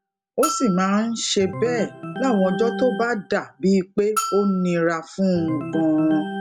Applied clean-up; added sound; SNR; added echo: none; Bell + Organ; 9 dB; none.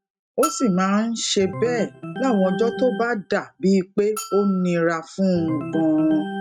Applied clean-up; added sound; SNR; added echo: neural mask model RNNoise.